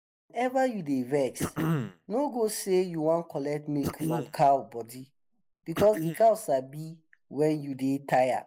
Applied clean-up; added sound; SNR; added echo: neural mask model Resemble Enhance denoiser.